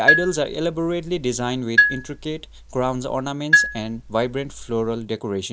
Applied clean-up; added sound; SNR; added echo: none; Marimba, xylophone; -1 dB; none.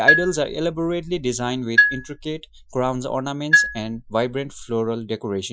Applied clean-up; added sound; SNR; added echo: classical method Wiener filter.